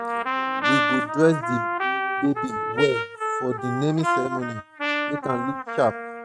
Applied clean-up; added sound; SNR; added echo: neural mask model RNNoise.